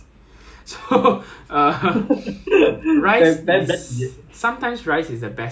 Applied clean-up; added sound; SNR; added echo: none; none; none; none.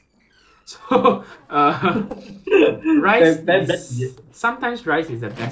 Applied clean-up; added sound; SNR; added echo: neural separator model SepFormer DNS4.